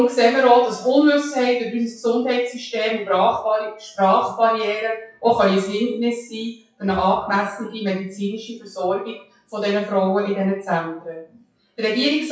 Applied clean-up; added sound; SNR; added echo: classical method WPE with log-MMSE.